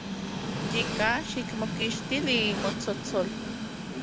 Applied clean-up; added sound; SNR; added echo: none; Train; 2 dB; none.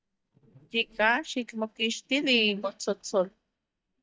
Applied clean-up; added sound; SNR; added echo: neural mask model DeepFilterNet 3.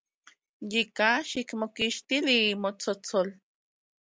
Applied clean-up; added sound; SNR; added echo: none; none; none; none.